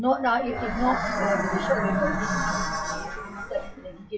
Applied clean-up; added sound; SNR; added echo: classical method WPE with log-MMSE.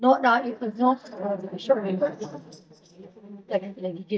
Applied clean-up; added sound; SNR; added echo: neural mask model DeepFilterNet 3.